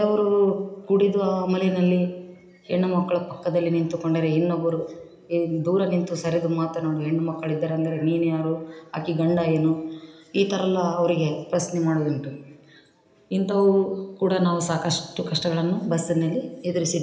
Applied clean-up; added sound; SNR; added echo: none; none; none; reverberation time 1.0 s.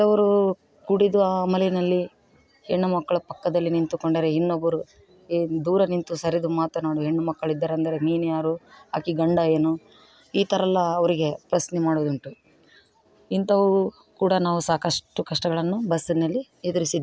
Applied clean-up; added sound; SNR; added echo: none; none; none; none.